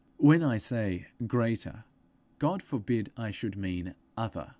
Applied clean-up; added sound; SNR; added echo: none; none; none; none.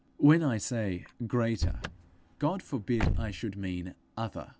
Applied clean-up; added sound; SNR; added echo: none; Slam / Car; 6 dB; none.